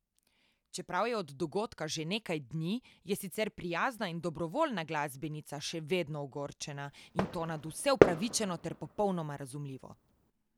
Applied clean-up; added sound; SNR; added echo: none; Fireworks; -2 dB; none.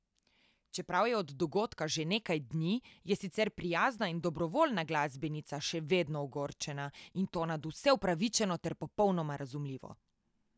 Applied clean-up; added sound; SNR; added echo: none; none; none; none.